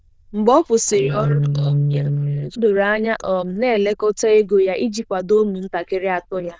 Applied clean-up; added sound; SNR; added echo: neural diffusion model UNIVERSE++.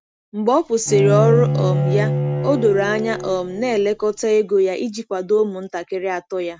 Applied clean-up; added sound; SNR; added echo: none; Bowed string instrument; 2 dB; none.